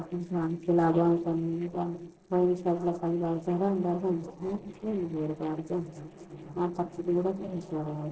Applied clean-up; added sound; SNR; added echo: neural separator model SepFormer DNS4.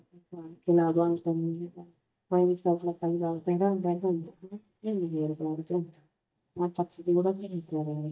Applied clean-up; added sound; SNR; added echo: neural mask model DeepFilterNet 3.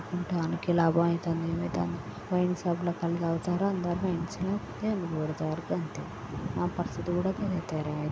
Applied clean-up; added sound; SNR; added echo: none; none; none; none.